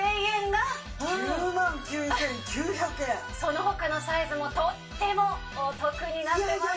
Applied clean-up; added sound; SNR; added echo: none; none; none; reverberation time 0.2 s.